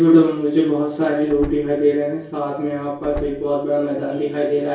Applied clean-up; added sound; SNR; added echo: none; Slam; 17 dB; reverberation time 0.6 s.